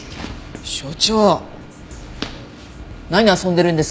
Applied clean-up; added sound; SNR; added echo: none; Drum kit; 19 dB; none.